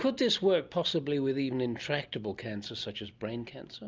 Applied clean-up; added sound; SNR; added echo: none; none; none; none.